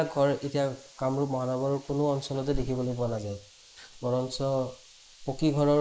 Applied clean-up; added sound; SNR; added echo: neural mask model Resemble Enhance denoiser.